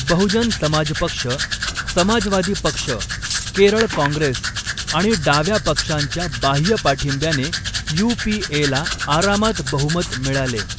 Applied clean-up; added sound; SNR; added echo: none; Domestic sounds, home sounds + Cutlery, silverware; 5 dB; none.